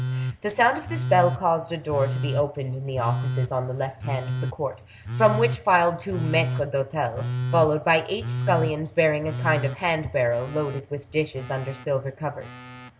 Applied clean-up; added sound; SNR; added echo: none; Telephone; 6 dB; none.